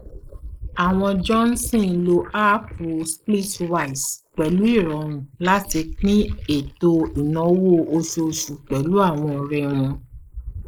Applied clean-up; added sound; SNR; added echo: neural mask model Resemble Enhance denoiser.